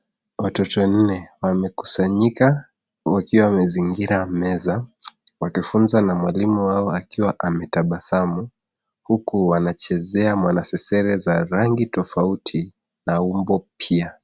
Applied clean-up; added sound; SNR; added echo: none; none; none; none.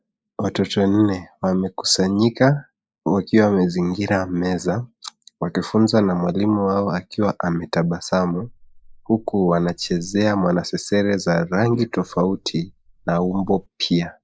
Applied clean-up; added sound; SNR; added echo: neural mask model Resemble Enhance denoiser.